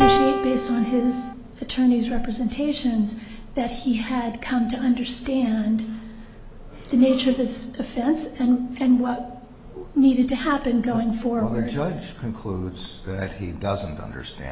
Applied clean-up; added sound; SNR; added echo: none; Piano; -1 dB; none.